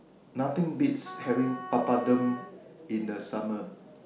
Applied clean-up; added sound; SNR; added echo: none; Wind instrument, woodwind instrument; 13 dB; none.